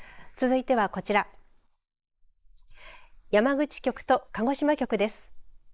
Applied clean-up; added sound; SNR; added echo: neural mask model Resemble Enhance denoiser.